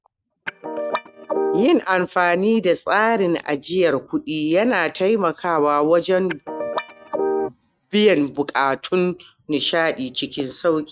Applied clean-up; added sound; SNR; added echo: neural mask model RNNoise.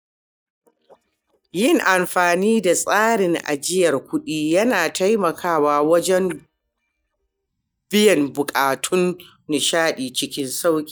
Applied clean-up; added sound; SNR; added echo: neural mask model DeepFilterNet 3.